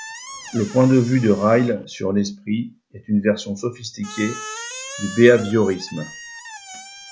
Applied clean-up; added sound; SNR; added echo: none; Squeak; 17 dB; none.